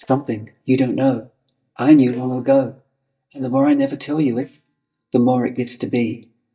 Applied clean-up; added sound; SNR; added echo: neural mask model DeepFilterNet 3.